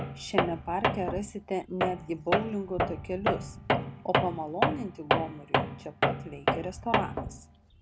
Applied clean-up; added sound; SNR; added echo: none; Tools; -4 dB; none.